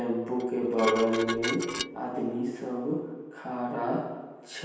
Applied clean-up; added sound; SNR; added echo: none; Dishes, pots, and pans; 5 dB; reverberation time 1.2 s.